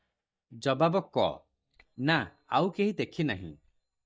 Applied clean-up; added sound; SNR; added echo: neural mask model DeepFilterNet 3.